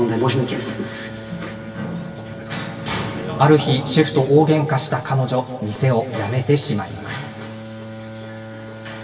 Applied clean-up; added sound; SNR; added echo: none; Bowed string instrument; 15 dB; reverberation time 1.9 s.